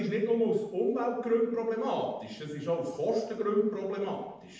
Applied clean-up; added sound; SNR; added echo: none; none; none; reverberation time 0.7 s.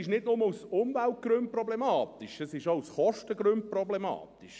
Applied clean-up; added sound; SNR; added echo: none; none; none; none.